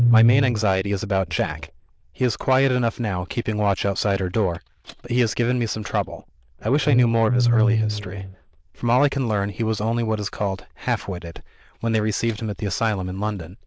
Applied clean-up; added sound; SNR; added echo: neural diffusion model UNIVERSE++.